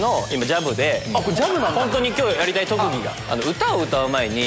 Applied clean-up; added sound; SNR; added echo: none; none; none; none.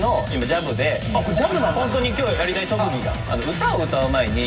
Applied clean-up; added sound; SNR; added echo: none; Drum kit; 9 dB; reverberation time 0.4 s.